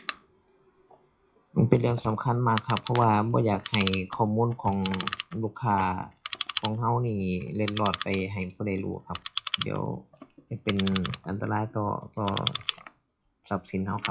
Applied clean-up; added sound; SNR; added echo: classical method WPE with log-MMSE.